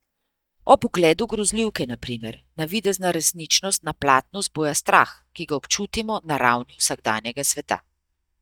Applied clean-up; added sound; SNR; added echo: neural mask model DeepFilterNet 3.